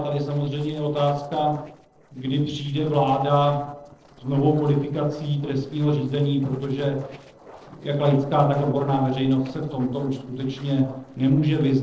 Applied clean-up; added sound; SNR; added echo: neural separator model SepFormer DNS4.